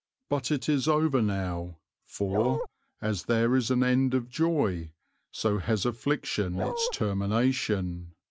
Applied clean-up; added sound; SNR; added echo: none; Bark; 4 dB; none.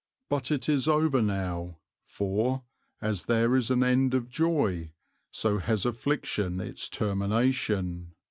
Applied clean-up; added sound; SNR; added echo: none; none; none; none.